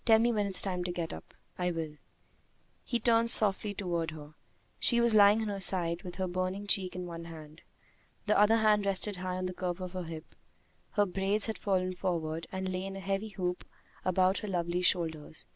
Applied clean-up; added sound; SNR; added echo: none; none; none; none.